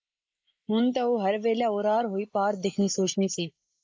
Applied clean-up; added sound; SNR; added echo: neural mask model Resemble Enhance denoiser.